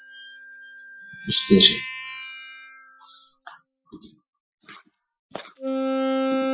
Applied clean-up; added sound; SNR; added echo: classical method Wiener filter.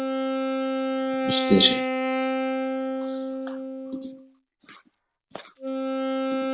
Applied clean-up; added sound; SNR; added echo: none; Wind instrument, woodwind instrument; -3 dB; none.